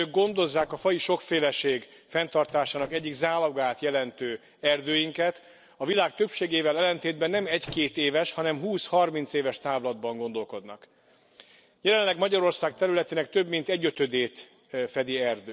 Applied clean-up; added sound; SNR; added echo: neural separator model SepFormer DNS4.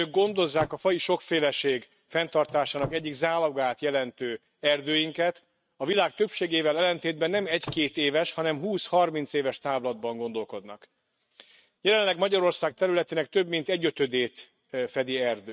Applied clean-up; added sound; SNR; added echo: neural mask model RNNoise.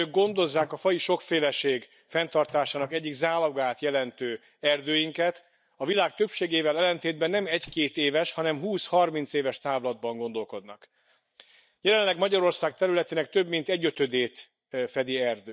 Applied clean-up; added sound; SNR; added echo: neural mask model DeepFilterNet 3.